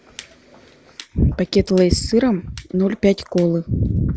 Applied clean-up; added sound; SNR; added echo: none; none; none; none.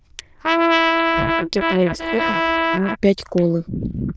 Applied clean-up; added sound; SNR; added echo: neural diffusion model UNIVERSE++.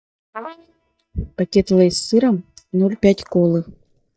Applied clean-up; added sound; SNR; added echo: neural mask model DeepFilterNet 3.